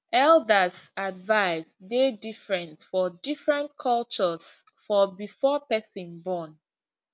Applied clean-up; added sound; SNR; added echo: none; none; none; none.